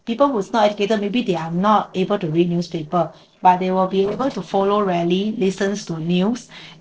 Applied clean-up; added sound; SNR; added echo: neural separator model SepFormer DNS4.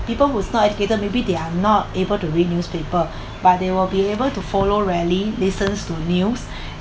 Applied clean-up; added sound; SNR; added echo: none; none; none; none.